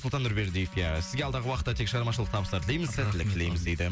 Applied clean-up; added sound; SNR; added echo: none; Wind instrument, woodwind instrument; 19 dB; none.